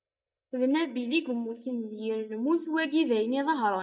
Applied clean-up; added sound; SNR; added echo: neural mask model DeepFilterNet 3.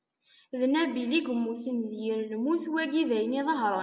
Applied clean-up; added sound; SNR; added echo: none; none; none; none.